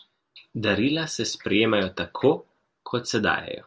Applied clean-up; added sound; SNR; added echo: none; none; none; none.